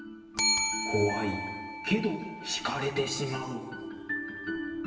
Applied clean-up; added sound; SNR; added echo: none; Bell; 2 dB; reverberation time 1.3 s.